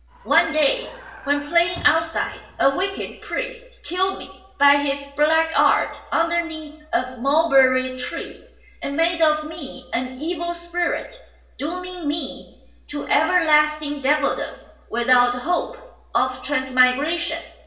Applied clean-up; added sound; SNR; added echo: none; Vehicle; 20 dB; reverberation time 0.9 s.